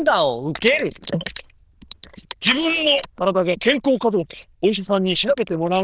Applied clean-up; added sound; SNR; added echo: neural diffusion model UNIVERSE++.